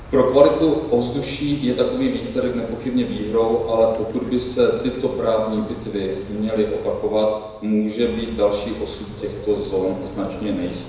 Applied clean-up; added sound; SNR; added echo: none; Bird / Rain; 15 dB; reverberation time 1.0 s.